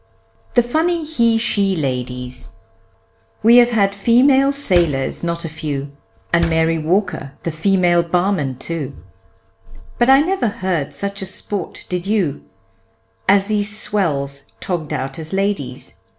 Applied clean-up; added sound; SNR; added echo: none; Slam; 12 dB; none.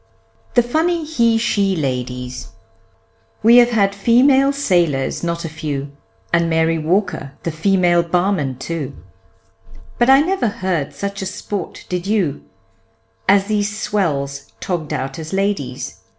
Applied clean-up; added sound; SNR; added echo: none; none; none; none.